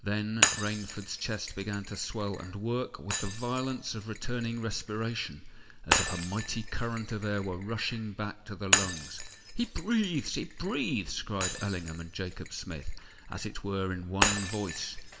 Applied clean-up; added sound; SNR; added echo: none; Shatter; 2 dB; reverberation time 0.7 s.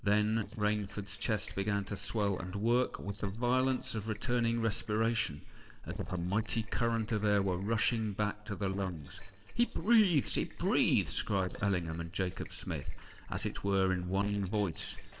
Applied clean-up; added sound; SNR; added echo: neural separator model SepFormer DNS4.